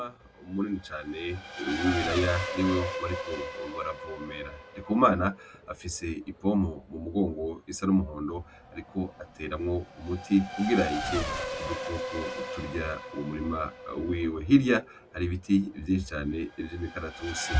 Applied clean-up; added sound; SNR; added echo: none; Race car, auto racing / Accelerating, revving, vroom; 9 dB; none.